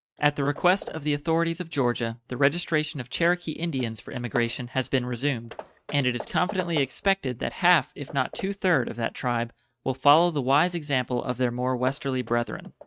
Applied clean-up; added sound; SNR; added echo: neural mask model RNNoise.